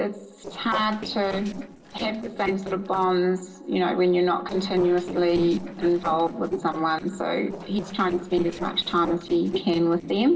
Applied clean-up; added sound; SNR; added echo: neural separator model SepFormer DNS4.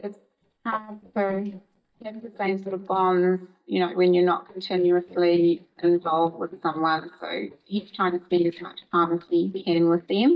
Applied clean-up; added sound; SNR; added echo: neural mask model DeepFilterNet 3.